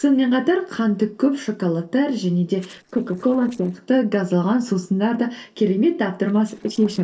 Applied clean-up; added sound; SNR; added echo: neural separator model SepFormer DNS4.